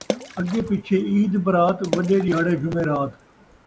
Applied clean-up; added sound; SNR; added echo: none; Water / Splash, splatter; 12 dB; none.